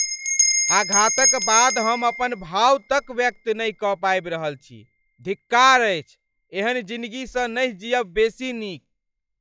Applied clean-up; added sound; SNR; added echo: classical method log-MMSE.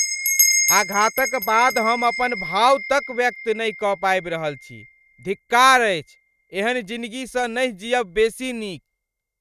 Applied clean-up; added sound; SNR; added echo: neural mask model RNNoise.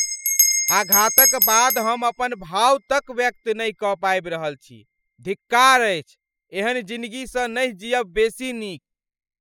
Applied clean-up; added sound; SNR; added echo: classical method spectral subtraction.